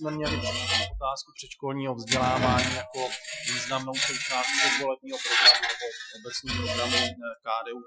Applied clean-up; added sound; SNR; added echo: classical method Wiener filter.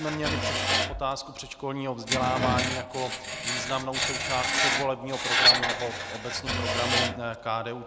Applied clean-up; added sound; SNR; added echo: none; Screech; -3 dB; none.